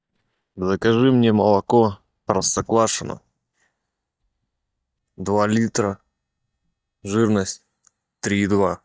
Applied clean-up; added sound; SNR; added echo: neural mask model DeepFilterNet 3.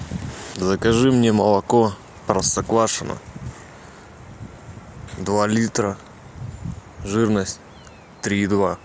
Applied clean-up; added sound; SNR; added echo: none; none; none; none.